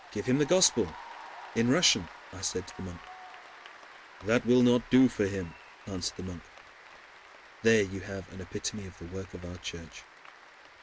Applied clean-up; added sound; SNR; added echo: none; Applause / Cheering; 18 dB; none.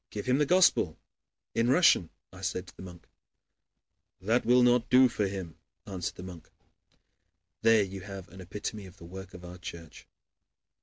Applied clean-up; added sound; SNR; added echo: none; none; none; none.